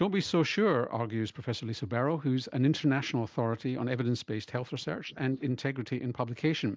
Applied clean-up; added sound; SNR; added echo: neural mask model Resemble Enhance denoiser.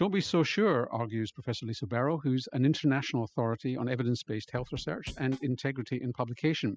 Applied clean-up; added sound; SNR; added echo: classical method spectral subtraction.